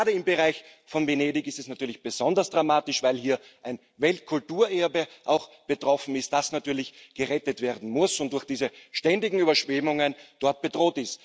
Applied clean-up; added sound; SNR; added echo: none; none; none; none.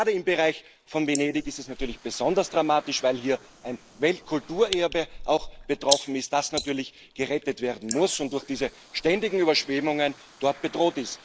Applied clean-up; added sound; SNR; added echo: neural mask model Resemble Enhance denoiser.